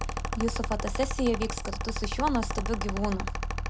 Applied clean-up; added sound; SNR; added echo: none; Mechanical fan; 0 dB; none.